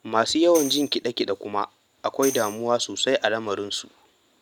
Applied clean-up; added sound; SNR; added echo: none; Tambourine; 15 dB; none.